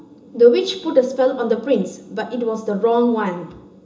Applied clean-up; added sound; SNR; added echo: none; none; none; reverberation time 0.2 s.